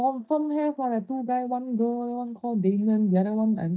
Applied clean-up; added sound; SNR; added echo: neural mask model DeepFilterNet 3.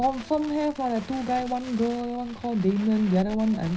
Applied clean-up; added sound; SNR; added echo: none; Crackle; 17 dB; reverberation time 0.4 s.